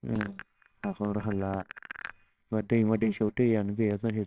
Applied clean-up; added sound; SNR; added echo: neural separator model SepFormer WHAMR!.